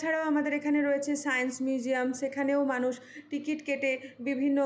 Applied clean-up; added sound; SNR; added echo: none; none; none; none.